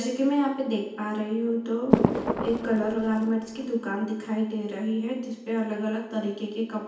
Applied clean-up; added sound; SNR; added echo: none; Fireworks; 0 dB; reverberation time 0.9 s.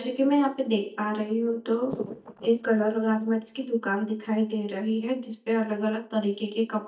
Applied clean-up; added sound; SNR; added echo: neural mask model DeepFilterNet 3.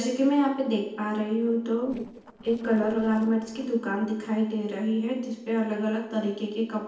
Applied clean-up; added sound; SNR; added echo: neural separator model SepFormer DNS4.